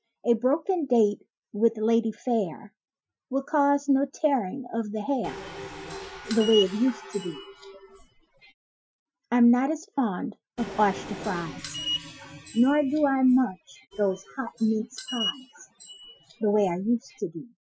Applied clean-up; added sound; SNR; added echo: classical method Wiener filter.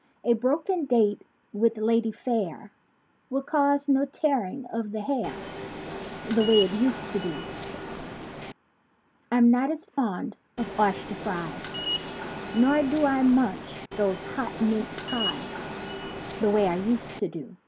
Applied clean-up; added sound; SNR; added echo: none; Subway, metro, underground; 8 dB; none.